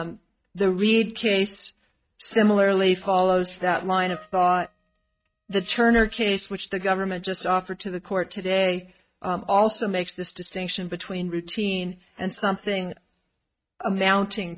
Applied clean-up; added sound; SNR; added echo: neural mask model RNNoise.